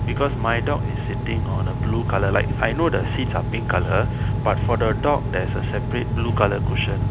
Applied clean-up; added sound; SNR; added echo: none; Bass guitar + Engine; -2 dB; none.